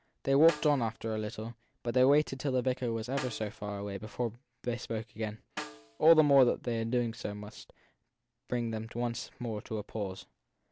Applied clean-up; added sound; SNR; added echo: none; Snare drum; 18 dB; none.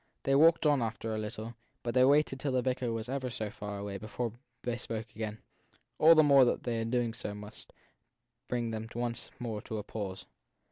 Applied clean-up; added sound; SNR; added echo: none; none; none; none.